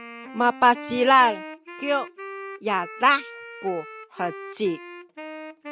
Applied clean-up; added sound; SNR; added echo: none; Wind instrument, woodwind instrument; 14 dB; none.